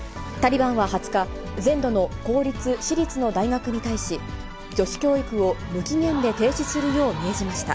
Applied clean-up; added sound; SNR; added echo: none; none; none; none.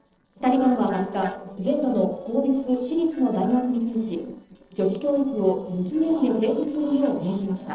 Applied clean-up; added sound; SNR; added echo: neural separator model SepFormer DNS4.